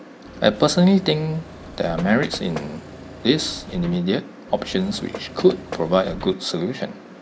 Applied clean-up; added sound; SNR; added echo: none; Knock + Engine / Mechanisms; 14 dB; none.